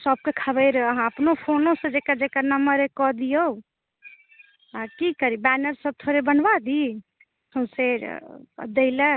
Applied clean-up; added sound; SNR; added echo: none; none; none; none.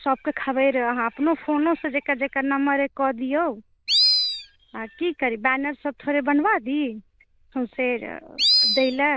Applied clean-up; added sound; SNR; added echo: neural diffusion model UNIVERSE++.